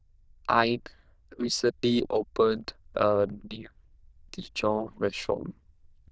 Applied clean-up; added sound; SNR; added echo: neural diffusion model UNIVERSE++.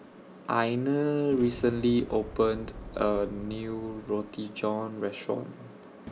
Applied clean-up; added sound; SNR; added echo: none; Boom; 18 dB; none.